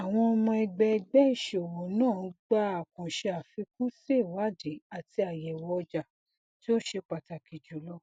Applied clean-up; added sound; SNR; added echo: none; none; none; none.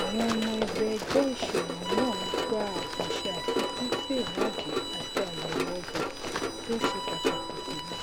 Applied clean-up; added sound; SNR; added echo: none; Run + Bowed string instrument; -2 dB; none.